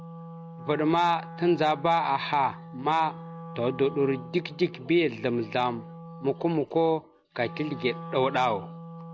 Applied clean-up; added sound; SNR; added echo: none; Wind instrument, woodwind instrument; 14 dB; none.